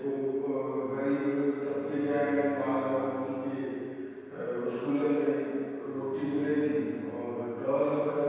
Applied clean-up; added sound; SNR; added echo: none; Bowed string instrument; 18 dB; reverberation time 2.2 s.